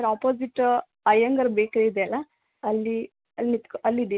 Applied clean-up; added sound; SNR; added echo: none; none; none; none.